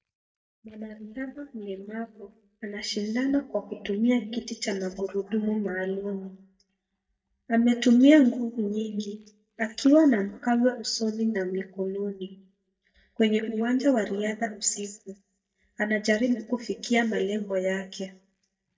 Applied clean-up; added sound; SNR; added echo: neural mask model DeepFilterNet 3.